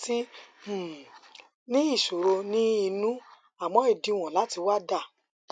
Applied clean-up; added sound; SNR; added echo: none; none; none; none.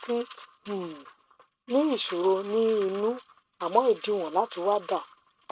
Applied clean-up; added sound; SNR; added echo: neural mask model RNNoise.